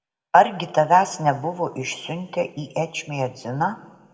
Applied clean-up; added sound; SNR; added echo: none; none; none; reverberation time 1.2 s.